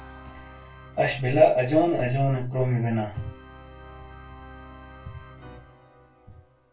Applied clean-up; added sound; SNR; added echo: none; Organ; 20 dB; reverberation time 0.2 s.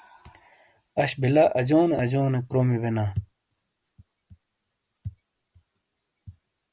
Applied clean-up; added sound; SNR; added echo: none; none; none; none.